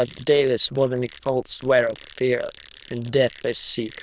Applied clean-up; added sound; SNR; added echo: neural diffusion model UNIVERSE++.